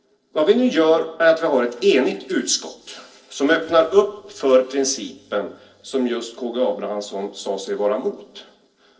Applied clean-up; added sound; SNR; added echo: neural separator model SepFormer DNS4.